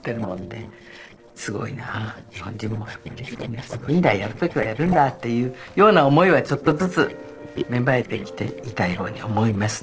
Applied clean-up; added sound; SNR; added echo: neural separator model SepFormer DNS4.